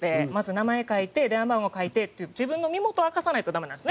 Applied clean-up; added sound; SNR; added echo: none; none; none; none.